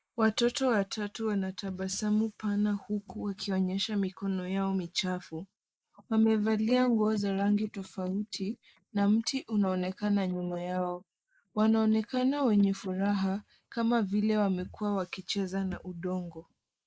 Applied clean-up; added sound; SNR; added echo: neural mask model Resemble Enhance denoiser.